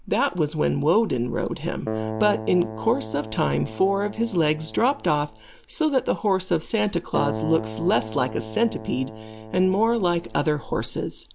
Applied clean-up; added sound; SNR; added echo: none; Keyboard (musical); 10 dB; none.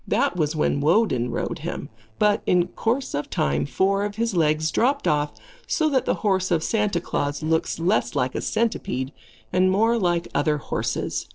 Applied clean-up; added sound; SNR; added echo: neural separator model SepFormer DNS4.